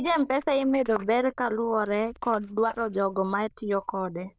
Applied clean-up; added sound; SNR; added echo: neural diffusion model UNIVERSE++.